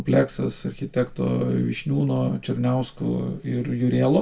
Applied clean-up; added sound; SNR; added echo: none; none; none; reverberation time 0.1 s.